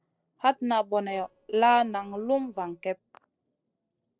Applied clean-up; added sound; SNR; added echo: neural separator model SepFormer DNS4.